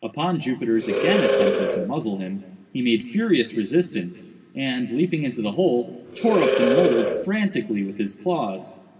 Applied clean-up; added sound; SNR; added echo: none; Animal; -2 dB; reverberation time 2.6 s.